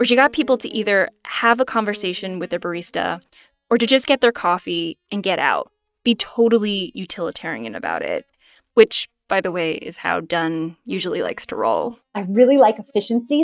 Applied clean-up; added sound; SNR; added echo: neural mask model DeepFilterNet 3.